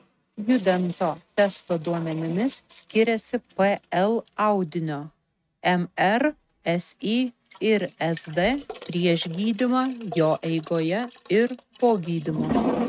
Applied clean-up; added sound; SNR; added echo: neural mask model RNNoise.